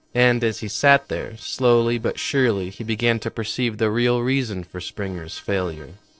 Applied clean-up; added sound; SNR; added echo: neural separator model SepFormer DNS4.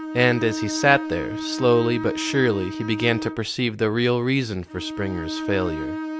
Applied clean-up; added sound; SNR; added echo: none; Bowed string instrument; 8 dB; none.